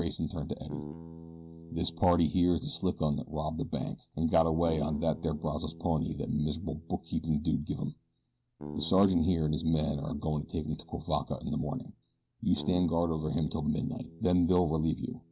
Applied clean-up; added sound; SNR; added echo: none; Bass guitar; 17 dB; none.